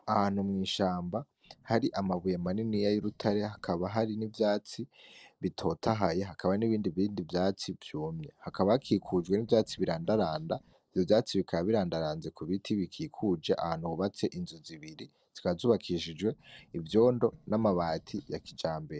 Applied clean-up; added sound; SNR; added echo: neural separator model SepFormer DNS4.